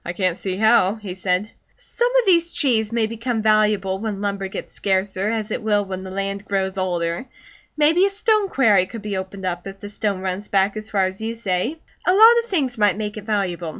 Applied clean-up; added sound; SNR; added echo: none; none; none; none.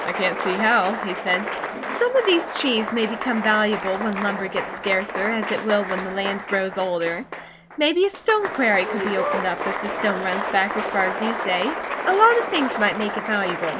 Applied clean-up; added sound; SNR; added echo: none; Applause; 5 dB; none.